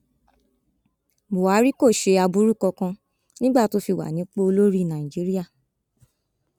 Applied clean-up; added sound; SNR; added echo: none; none; none; none.